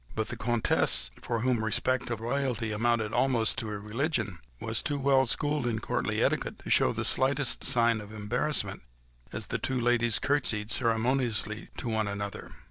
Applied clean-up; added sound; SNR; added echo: none; none; none; none.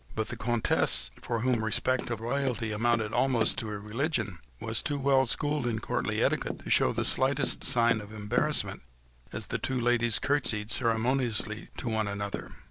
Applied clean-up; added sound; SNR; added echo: none; Tap; 13 dB; none.